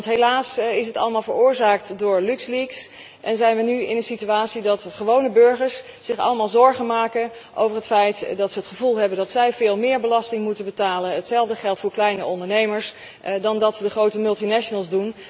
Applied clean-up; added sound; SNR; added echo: none; none; none; none.